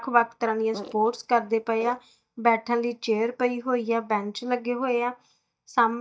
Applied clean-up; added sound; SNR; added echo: neural mask model DeepFilterNet 3.